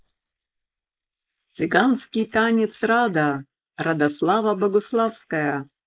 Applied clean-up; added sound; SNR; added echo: neural mask model Resemble Enhance denoiser.